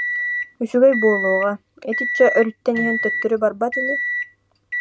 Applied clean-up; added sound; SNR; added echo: none; Microwave oven; 5 dB; none.